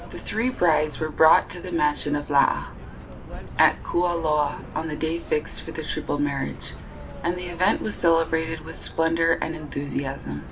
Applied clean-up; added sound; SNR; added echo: none; Car; 12 dB; none.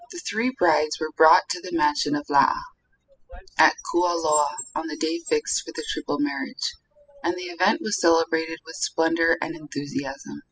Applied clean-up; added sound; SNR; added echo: classical method spectral subtraction.